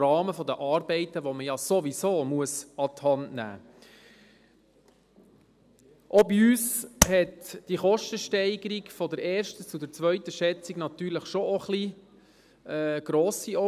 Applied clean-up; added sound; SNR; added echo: none; Tap; -4 dB; none.